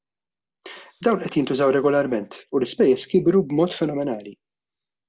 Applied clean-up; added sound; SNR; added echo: none; none; none; none.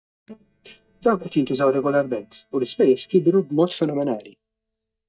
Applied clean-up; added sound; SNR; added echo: neural mask model DeepFilterNet 3.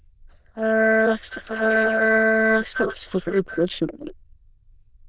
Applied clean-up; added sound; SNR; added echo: neural diffusion model UNIVERSE++.